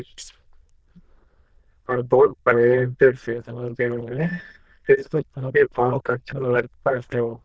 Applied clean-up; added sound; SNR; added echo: neural diffusion model UNIVERSE++.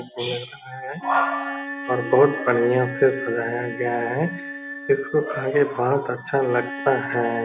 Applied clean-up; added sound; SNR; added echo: none; Wind instrument, woodwind instrument + Wind instrument, woodwind instrument; 10 dB; none.